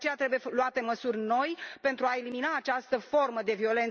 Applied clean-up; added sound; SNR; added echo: none; none; none; none.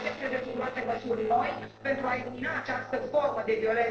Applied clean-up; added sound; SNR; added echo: neural separator model SepFormer DNS4.